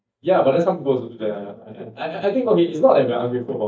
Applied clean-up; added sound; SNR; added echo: neural mask model DeepFilterNet 3.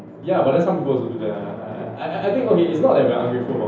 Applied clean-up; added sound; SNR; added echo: none; Drum; 13 dB; reverberation time 0.7 s.